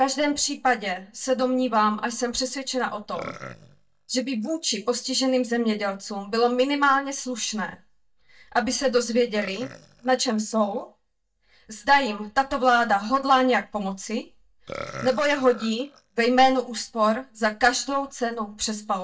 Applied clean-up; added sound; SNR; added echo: neural mask model DeepFilterNet 3.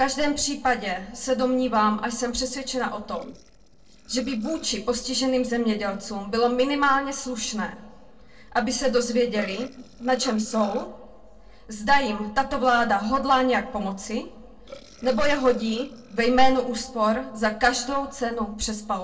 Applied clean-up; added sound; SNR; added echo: neural separator model SepFormer DNS4.